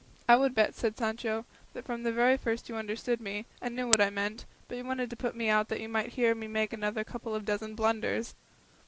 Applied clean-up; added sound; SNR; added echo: none; Camera; 13 dB; none.